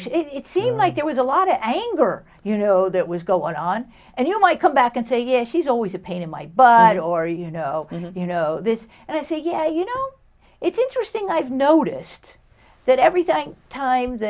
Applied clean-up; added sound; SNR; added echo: none; none; none; none.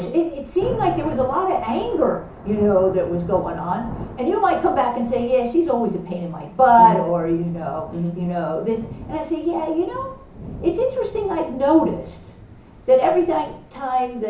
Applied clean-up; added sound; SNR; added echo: none; Thunder / Rain; 17 dB; reverberation time 0.8 s.